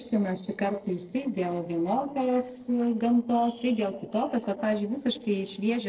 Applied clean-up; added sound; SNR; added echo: neural separator model SepFormer DNS4.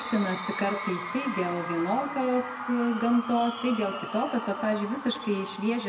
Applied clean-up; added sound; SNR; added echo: none; Crowd / Cheering; 8 dB; reverberation time 0.9 s.